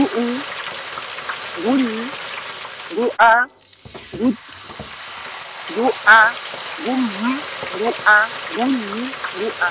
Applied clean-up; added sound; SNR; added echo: none; Frying (food); 11 dB; none.